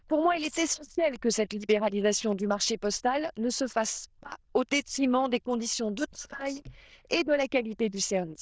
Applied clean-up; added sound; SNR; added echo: neural diffusion model UNIVERSE++.